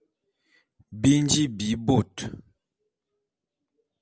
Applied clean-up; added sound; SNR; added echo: none; none; none; none.